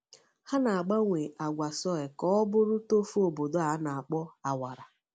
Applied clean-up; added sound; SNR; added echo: none; none; none; none.